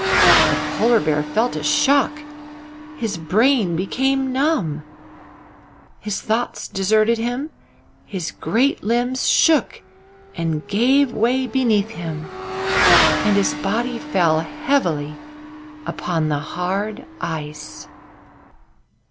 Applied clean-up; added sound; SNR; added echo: none; Motorcycle / Accelerating, revving, vroom; 5 dB; none.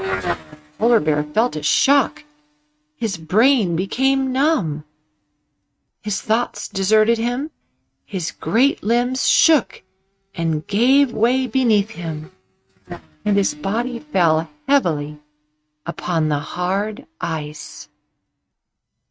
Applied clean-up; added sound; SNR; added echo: neural mask model RNNoise.